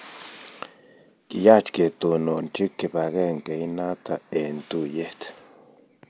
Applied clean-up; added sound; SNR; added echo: none; none; none; none.